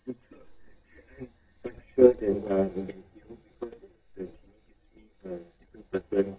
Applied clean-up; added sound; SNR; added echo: neural mask model DeepFilterNet 3.